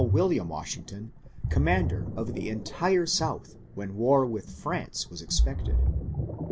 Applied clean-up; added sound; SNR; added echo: none; Ocean; 1 dB; none.